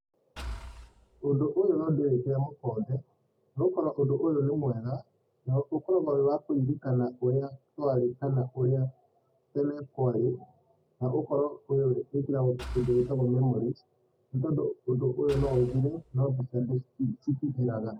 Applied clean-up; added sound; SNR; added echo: none; Engine / Car; 13 dB; none.